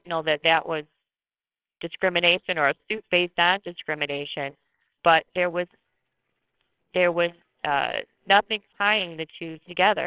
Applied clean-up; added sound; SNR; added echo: neural separator model SepFormer WHAMR!.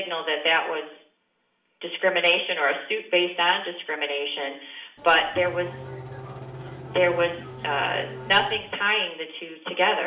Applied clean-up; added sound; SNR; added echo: none; Race car, auto racing / Engine starting; 13 dB; reverberation time 0.6 s.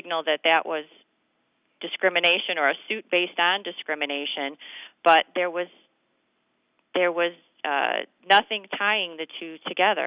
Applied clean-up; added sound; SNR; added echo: none; none; none; none.